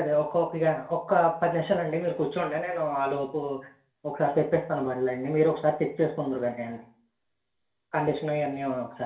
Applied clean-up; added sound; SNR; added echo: none; none; none; reverberation time 0.4 s.